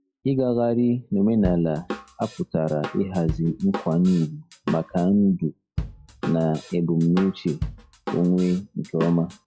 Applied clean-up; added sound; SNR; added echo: classical method log-MMSE.